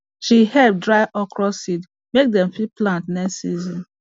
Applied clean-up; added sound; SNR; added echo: none; none; none; none.